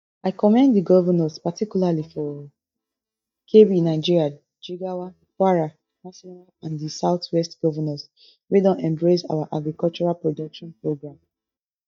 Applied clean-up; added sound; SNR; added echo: neural mask model DeepFilterNet 3.